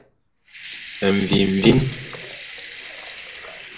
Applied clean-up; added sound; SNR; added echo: none; Sink (filling or washing) / Water tap, faucet / Liquid; 14 dB; reverberation time 0.6 s.